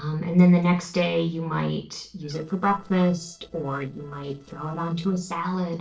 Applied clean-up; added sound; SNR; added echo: neural separator model SepFormer DNS4.